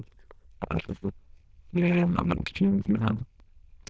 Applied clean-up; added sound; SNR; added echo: neural diffusion model UNIVERSE++.